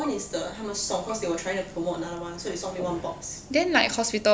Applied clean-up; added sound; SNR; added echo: none; Bowed string instrument; 18 dB; none.